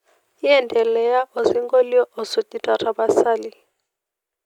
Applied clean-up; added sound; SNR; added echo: none; none; none; none.